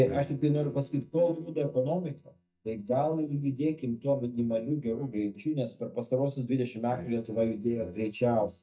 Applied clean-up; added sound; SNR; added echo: neural mask model DeepFilterNet 3.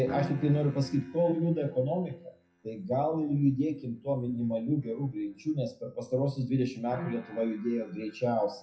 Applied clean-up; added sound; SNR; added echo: classical method WPE with log-MMSE.